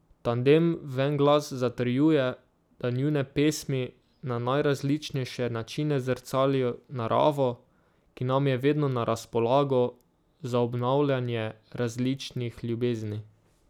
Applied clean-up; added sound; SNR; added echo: none; none; none; none.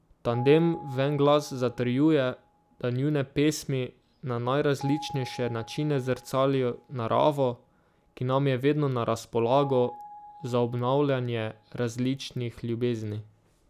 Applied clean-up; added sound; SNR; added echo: none; Piano; 19 dB; none.